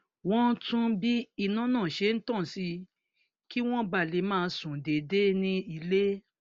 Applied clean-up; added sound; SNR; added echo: none; none; none; none.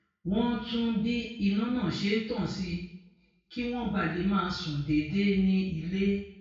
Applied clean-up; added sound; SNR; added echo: none; none; none; reverberation time 0.6 s.